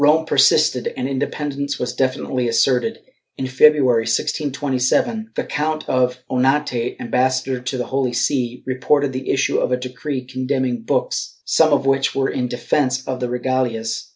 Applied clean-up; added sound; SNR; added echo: none; none; none; none.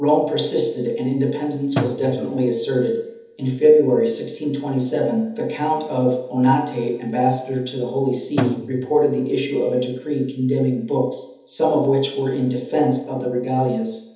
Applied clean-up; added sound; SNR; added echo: none; Drum; 11 dB; reverberation time 1.3 s.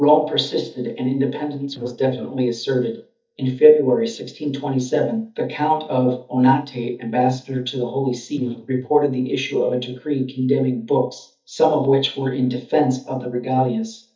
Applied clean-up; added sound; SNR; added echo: neural mask model DeepFilterNet 3.